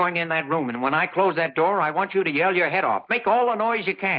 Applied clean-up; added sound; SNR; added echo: neural mask model Resemble Enhance denoiser.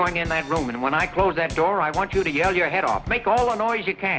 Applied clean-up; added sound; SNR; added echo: none; Drum / Drum kit; 14 dB; none.